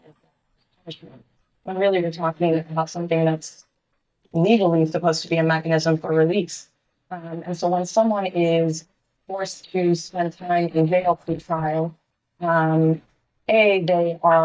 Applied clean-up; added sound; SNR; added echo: neural mask model DeepFilterNet 3.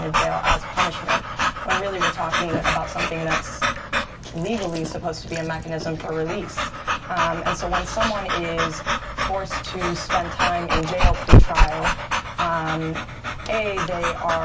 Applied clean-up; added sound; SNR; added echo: none; Dog / Breathing; -5 dB; reverberation time 0.2 s.